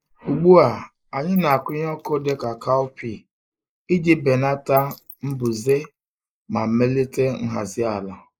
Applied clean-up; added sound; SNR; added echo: neural mask model Resemble Enhance denoiser.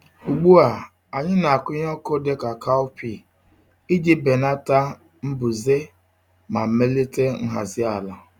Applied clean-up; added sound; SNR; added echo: none; none; none; none.